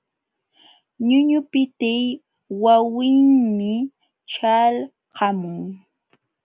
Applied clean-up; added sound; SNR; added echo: none; none; none; none.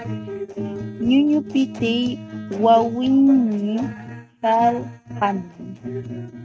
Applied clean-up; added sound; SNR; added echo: neural mask model RNNoise.